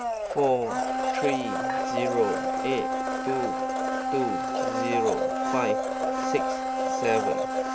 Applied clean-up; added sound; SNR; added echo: none; Domestic sounds, home sounds; -3 dB; none.